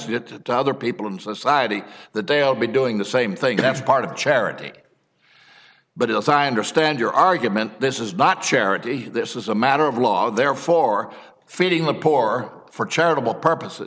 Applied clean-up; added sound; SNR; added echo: none; none; none; none.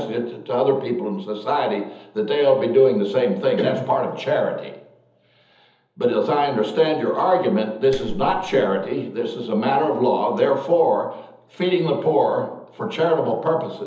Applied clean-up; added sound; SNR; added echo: none; Clapping; 12 dB; reverberation time 0.7 s.